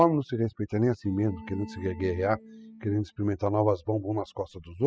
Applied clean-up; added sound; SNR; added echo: classical method spectral subtraction.